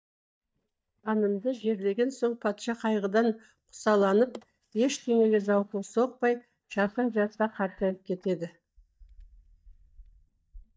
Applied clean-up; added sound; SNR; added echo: neural mask model DeepFilterNet 3.